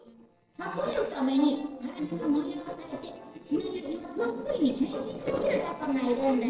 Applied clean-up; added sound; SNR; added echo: neural separator model SepFormer DNS4.